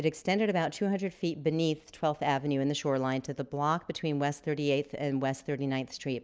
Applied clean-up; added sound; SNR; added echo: none; none; none; none.